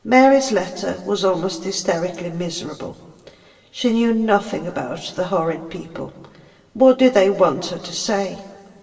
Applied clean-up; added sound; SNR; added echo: none; none; none; reverberation time 1.6 s.